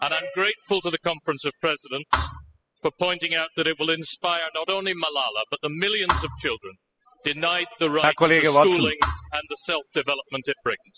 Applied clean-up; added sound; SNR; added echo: classical method spectral subtraction.